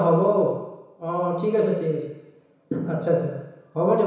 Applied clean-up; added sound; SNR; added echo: none; none; none; reverberation time 1.0 s.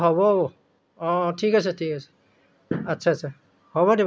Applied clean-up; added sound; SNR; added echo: none; none; none; none.